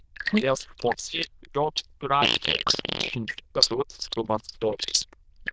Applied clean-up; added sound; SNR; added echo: neural diffusion model UNIVERSE++.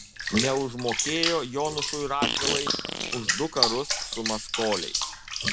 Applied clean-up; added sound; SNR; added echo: none; Bathtub (filling or washing) / Water + Fart; -1 dB; none.